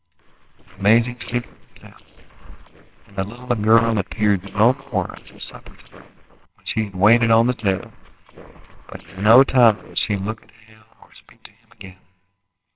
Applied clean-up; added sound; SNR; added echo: neural separator model SepFormer WHAMR!.